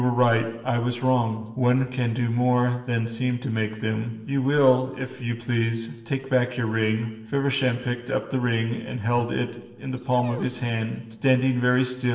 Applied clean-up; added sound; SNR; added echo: neural separator model SepFormer DNS4.